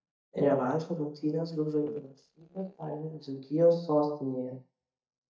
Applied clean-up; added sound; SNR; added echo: neural mask model DeepFilterNet 3.